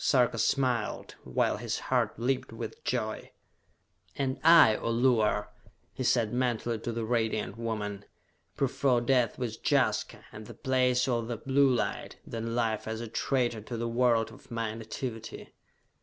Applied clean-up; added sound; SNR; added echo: none; none; none; none.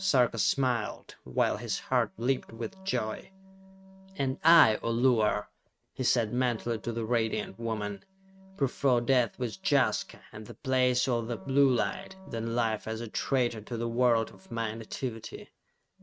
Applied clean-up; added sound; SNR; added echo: neural mask model RNNoise.